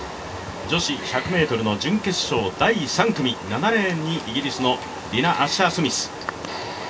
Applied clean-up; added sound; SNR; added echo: none; Wild animals; 13 dB; reverberation time 0.2 s.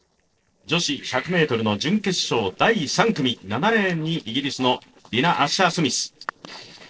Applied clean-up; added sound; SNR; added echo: neural separator model SepFormer DNS4.